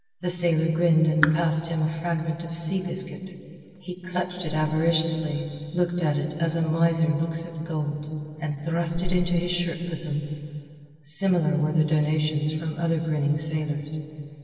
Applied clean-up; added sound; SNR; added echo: none; Raindrop / Drip; 5 dB; reverberation time 2.6 s.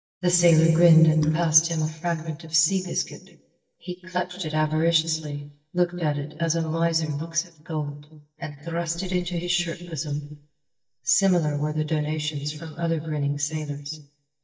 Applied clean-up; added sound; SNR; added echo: neural mask model DeepFilterNet 3.